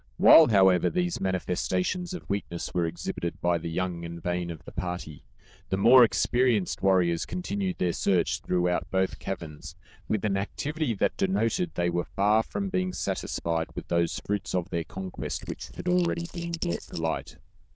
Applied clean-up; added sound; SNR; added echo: neural diffusion model UNIVERSE++.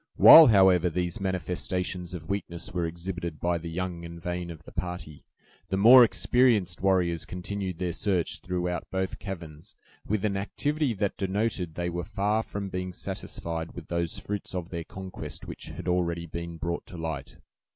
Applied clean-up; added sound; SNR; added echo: none; none; none; none.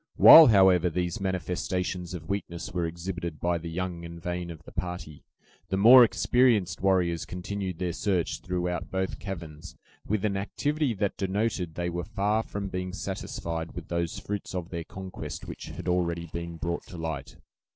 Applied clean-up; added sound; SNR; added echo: neural separator model SepFormer DNS4.